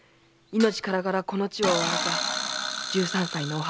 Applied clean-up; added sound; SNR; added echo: none; Dishes, pots, and pans; 16 dB; none.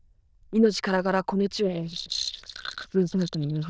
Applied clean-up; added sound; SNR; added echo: neural diffusion model UNIVERSE++.